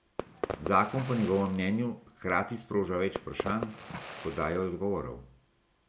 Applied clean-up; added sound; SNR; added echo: none; Fireworks; 10 dB; none.